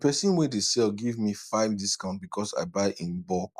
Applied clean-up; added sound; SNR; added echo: none; none; none; none.